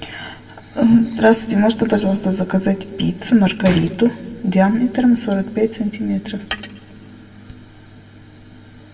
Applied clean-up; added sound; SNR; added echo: none; Gunshot, gunfire; 16 dB; reverberation time 1.3 s.